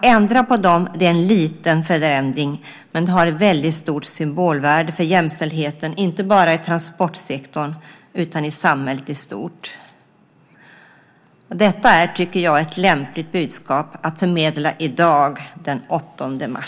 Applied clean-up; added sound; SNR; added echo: none; none; none; none.